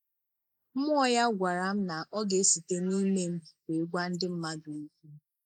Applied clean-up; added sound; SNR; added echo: neural mask model Resemble Enhance denoiser.